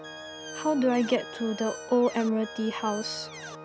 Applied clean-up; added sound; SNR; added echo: none; Squeak + Organ; 12 dB; none.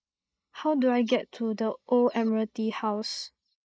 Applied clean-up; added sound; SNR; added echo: neural mask model Resemble Enhance denoiser.